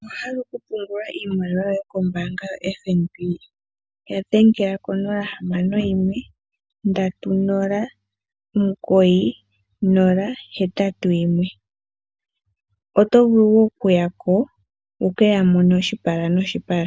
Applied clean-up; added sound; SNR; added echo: none; none; none; none.